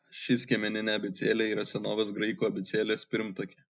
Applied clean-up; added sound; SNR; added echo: none; none; none; none.